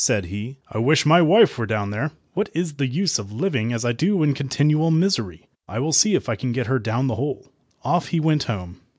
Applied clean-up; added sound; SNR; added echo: none; none; none; none.